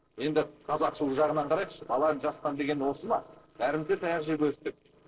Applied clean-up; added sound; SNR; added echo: neural separator model SepFormer DNS4.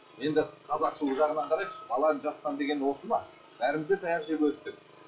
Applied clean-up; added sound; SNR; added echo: classical method WPE with log-MMSE.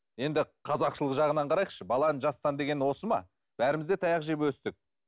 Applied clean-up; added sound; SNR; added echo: none; none; none; none.